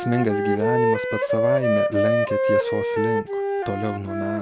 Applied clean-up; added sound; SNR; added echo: none; Wind instrument, woodwind instrument; -4 dB; none.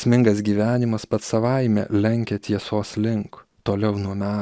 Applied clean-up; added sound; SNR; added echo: none; none; none; none.